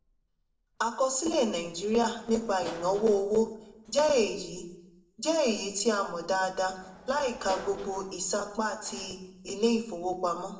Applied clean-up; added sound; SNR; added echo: neural separator model SepFormer DNS4.